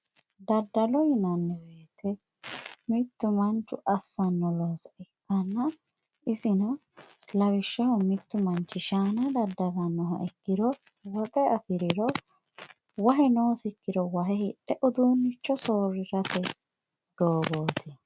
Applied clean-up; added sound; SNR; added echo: none; none; none; none.